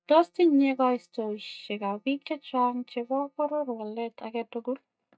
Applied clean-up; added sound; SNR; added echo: neural mask model DeepFilterNet 3.